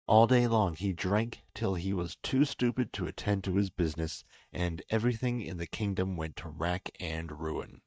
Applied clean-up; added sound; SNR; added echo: neural mask model DeepFilterNet 3.